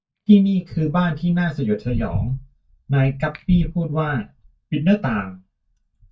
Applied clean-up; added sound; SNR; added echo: neural mask model DeepFilterNet 3.